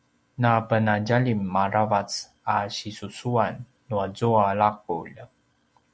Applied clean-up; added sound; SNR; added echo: none; none; none; none.